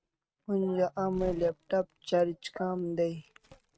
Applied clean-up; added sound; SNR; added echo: neural mask model RNNoise.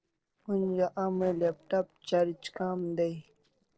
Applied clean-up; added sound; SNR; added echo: neural separator model SepFormer DNS4.